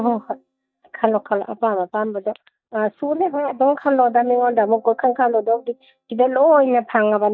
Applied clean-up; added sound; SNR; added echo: neural mask model DeepFilterNet 3.